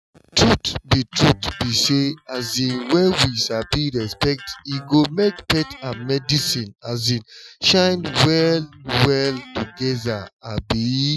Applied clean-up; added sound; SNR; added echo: classical method Wiener filter.